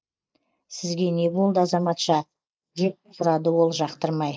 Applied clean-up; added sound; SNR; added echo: neural mask model Resemble Enhance denoiser.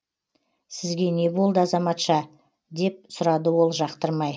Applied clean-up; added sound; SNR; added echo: none; none; none; none.